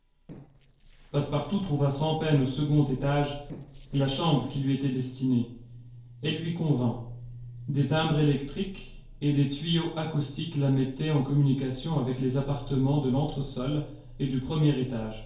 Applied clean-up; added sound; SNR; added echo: neural separator model SepFormer DNS4.